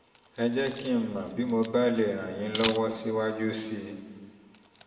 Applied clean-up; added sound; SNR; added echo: none; Camera; 14 dB; reverberation time 1.6 s.